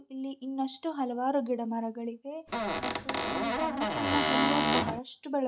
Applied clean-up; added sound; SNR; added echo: none; Squeak / Cupboard open or close; -4 dB; none.